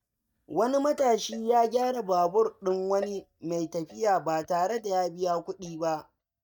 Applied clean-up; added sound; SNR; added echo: neural mask model DeepFilterNet 3.